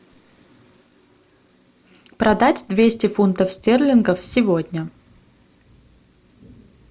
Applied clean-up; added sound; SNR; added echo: none; none; none; none.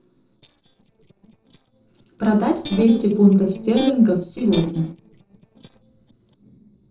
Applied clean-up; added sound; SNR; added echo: neural separator model SepFormer DNS4.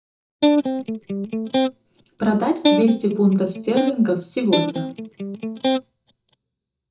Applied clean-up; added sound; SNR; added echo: neural mask model DeepFilterNet 3.